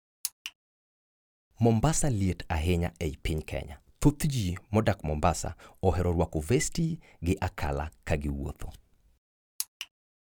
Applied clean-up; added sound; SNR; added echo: none; none; none; none.